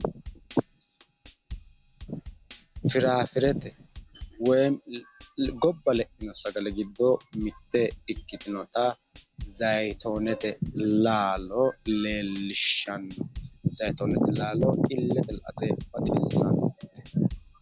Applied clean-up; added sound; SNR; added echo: none; Drum kit; 18 dB; none.